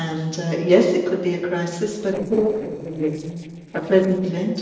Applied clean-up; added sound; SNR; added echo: neural separator model SepFormer DNS4.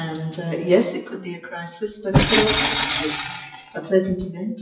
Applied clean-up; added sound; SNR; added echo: classical method WPE with log-MMSE.